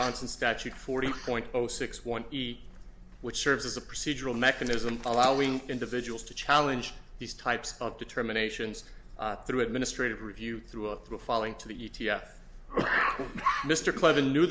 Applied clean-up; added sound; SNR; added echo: none; none; none; none.